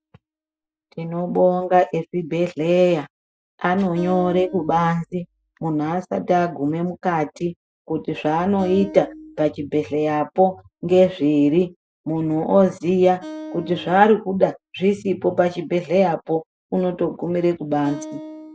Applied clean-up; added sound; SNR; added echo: classical method Wiener filter.